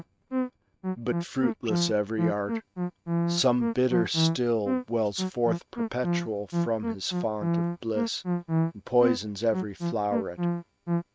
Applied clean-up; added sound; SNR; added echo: neural mask model RNNoise.